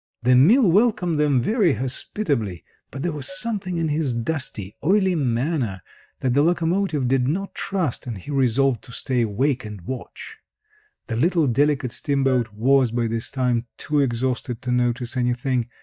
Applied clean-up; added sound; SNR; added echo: neural mask model DeepFilterNet 3.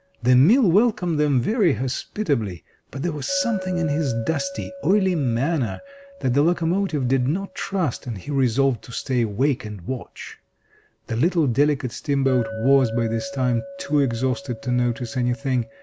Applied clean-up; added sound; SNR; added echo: none; Chink, clink; 16 dB; none.